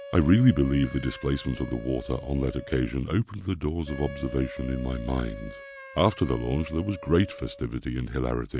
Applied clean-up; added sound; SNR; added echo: none; Wind instrument, woodwind instrument; 17 dB; none.